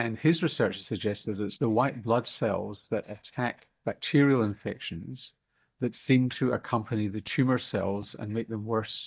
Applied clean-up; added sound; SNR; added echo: neural mask model DeepFilterNet 3.